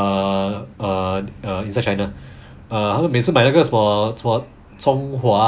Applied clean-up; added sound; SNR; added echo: none; none; none; none.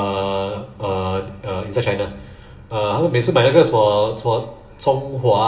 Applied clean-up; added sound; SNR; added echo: none; none; none; reverberation time 1.3 s.